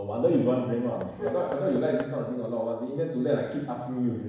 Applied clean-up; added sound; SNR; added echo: neural separator model SepFormer DNS4.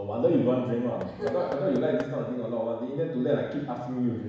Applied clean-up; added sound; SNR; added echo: none; Knock / Wood; 16 dB; reverberation time 1.1 s.